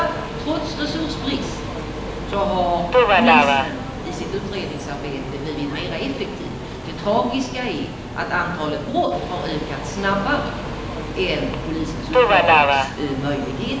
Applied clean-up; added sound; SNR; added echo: none; Subway, metro, underground; -2 dB; reverberation time 1.0 s.